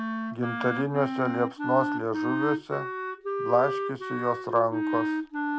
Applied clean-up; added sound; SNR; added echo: none; Wind instrument, woodwind instrument; 2 dB; none.